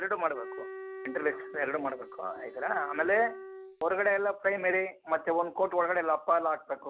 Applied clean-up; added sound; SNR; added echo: none; Wind instrument, woodwind instrument; 13 dB; none.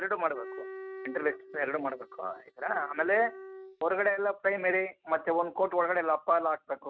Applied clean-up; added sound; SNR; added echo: neural mask model RNNoise.